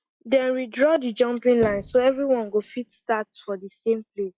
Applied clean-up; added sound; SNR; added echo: classical method log-MMSE.